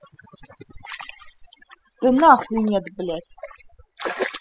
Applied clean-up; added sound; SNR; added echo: classical method spectral subtraction.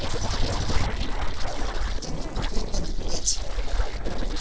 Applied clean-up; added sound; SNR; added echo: neural separator model SepFormer DNS4.